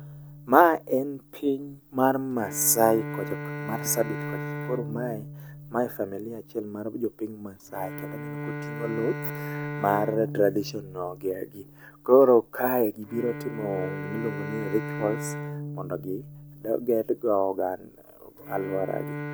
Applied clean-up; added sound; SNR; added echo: none; Bowed string instrument; 10 dB; none.